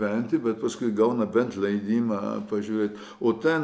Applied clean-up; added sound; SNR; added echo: none; none; none; none.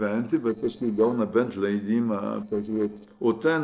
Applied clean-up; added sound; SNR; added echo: neural separator model SepFormer DNS4.